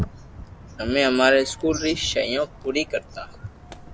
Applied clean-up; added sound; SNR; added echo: none; Walk, footsteps; 18 dB; none.